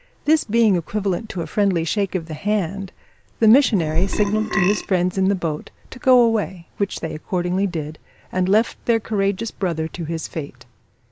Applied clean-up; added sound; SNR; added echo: none; Burping, eructation; 0 dB; none.